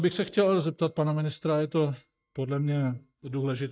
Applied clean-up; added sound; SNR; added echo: neural mask model DeepFilterNet 3.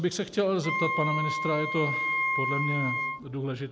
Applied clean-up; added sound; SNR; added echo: none; Wind instrument, woodwind instrument; 1 dB; none.